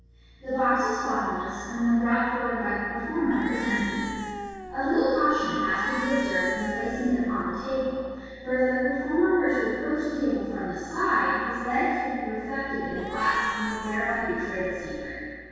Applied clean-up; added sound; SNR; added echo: none; Cat; 11 dB; reverberation time 2.0 s.